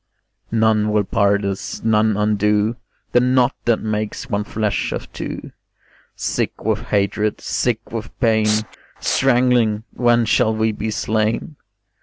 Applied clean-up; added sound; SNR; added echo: none; Respiratory sounds; 7 dB; none.